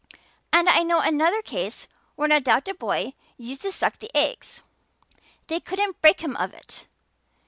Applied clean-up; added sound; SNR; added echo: none; none; none; none.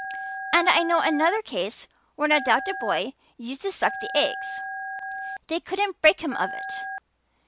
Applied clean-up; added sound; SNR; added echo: none; Telephone; 9 dB; none.